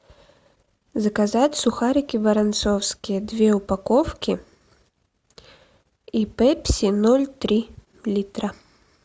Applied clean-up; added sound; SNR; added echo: none; none; none; none.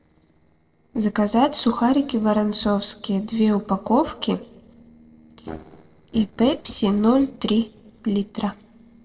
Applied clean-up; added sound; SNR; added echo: neural separator model SepFormer DNS4.